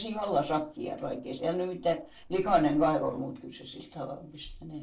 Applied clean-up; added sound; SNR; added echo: neural separator model SepFormer DNS4.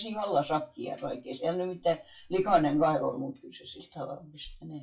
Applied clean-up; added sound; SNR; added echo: classical method WPE with log-MMSE.